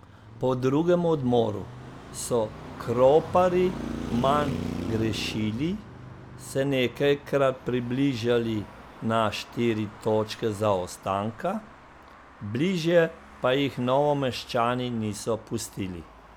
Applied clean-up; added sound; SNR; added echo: none; Traffic noise, roadway noise; 13 dB; none.